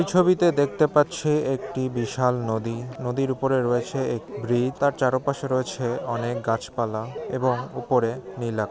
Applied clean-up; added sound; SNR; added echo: none; none; none; none.